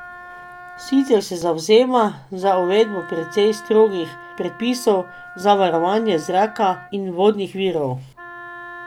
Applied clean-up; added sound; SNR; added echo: none; Wind instrument, woodwind instrument; 19 dB; none.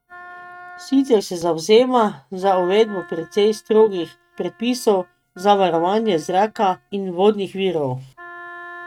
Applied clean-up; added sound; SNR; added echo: neural mask model RNNoise.